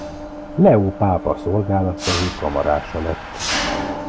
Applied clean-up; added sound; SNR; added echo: none; Mechanisms; 7 dB; none.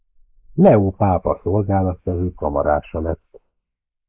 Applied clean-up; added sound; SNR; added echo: neural mask model Resemble Enhance denoiser.